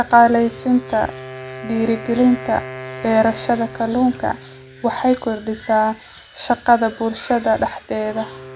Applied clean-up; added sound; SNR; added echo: none; Wind instrument, woodwind instrument; 17 dB; none.